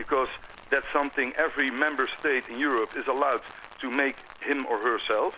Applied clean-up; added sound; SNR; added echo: none; Rain; 18 dB; none.